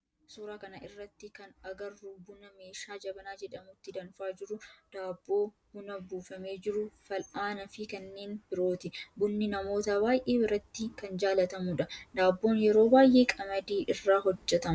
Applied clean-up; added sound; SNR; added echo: none; none; none; none.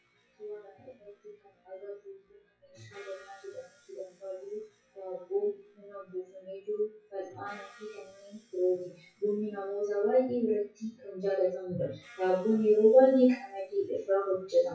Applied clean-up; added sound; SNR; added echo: classical method WPE with log-MMSE.